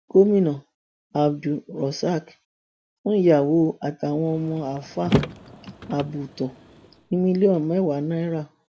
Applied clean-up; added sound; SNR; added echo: none; Car; 7 dB; none.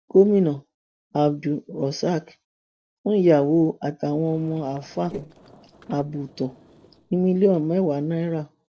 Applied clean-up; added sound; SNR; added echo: neural separator model SepFormer DNS4.